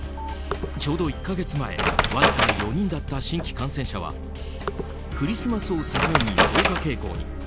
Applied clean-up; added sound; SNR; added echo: none; Wood; 0 dB; none.